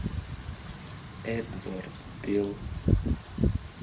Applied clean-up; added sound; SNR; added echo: none; Wind / Rain; -5 dB; reverberation time 0.3 s.